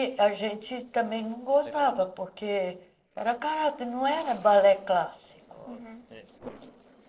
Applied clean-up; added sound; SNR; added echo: neural separator model SepFormer DNS4.